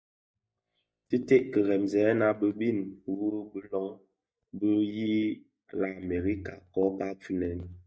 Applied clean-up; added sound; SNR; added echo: neural mask model DeepFilterNet 3.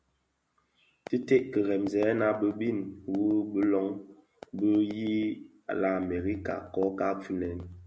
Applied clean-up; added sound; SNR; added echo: none; none; none; none.